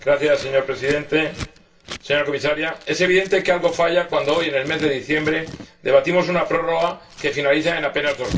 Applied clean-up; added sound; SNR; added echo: none; Scissors; 17 dB; reverberation time 0.2 s.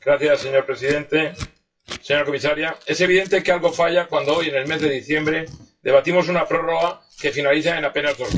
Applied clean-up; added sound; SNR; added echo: classical method WPE with log-MMSE.